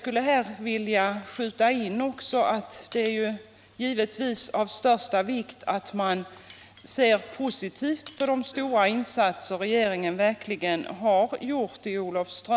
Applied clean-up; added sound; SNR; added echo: none; Cutlery, silverware; 18 dB; none.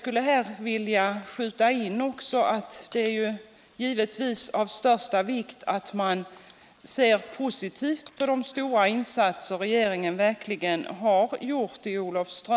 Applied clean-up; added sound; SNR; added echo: neural mask model Resemble Enhance denoiser.